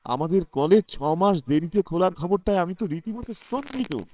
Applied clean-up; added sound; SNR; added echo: neural separator model SepFormer WHAMR!.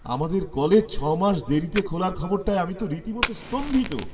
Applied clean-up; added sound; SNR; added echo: none; Fire; 13 dB; reverberation time 1.1 s.